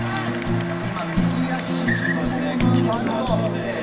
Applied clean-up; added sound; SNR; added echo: none; Fire; -2 dB; reverberation time 2.3 s.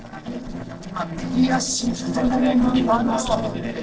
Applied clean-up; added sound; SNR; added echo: neural separator model SepFormer DNS4.